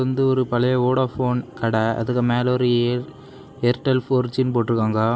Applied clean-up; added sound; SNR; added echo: none; none; none; none.